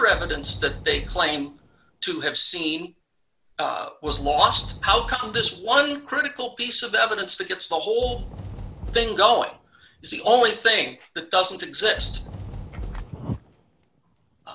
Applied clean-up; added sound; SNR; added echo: none; Fireworks; 15 dB; none.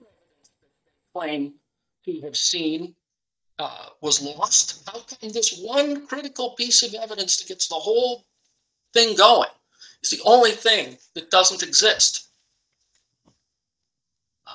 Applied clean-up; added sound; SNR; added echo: neural mask model DeepFilterNet 3.